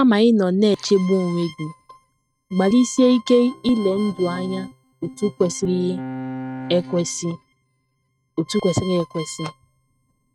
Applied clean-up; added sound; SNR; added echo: neural mask model RNNoise.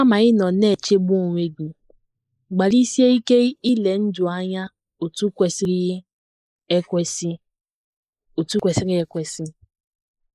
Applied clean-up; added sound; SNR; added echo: neural mask model Resemble Enhance denoiser.